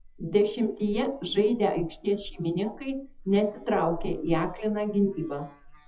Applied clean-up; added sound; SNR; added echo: classical method WPE with log-MMSE.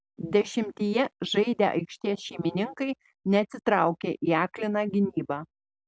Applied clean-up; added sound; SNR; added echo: none; none; none; none.